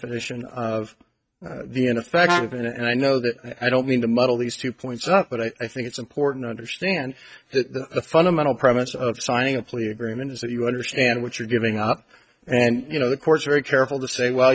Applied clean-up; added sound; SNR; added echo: neural mask model RNNoise.